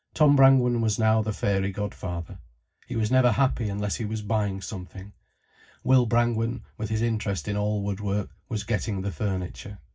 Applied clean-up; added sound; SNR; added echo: none; none; none; reverberation time 0.4 s.